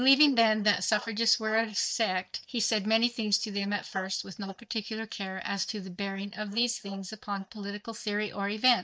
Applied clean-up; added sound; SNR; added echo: neural mask model DeepFilterNet 3.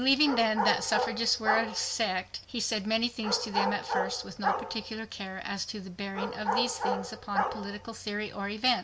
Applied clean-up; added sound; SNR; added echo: none; Bark; 3 dB; none.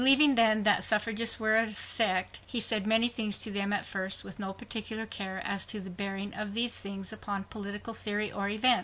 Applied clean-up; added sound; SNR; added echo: none; none; none; none.